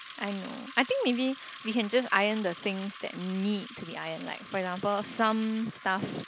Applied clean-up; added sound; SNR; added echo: none; Bicycle; 12 dB; none.